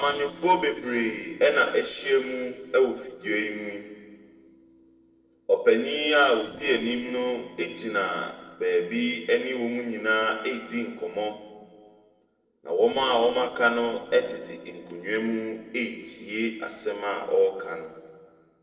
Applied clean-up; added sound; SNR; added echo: neural separator model SepFormer DNS4.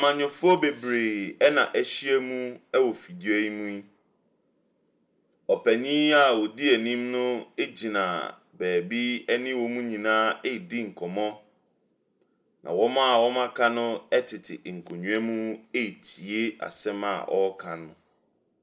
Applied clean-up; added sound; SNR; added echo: none; none; none; none.